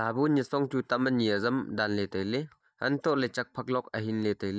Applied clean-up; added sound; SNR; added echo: neural mask model DeepFilterNet 3.